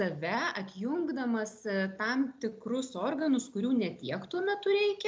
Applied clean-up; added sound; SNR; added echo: none; none; none; none.